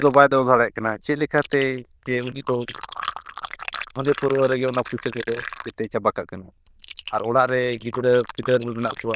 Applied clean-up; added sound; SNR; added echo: neural diffusion model UNIVERSE++.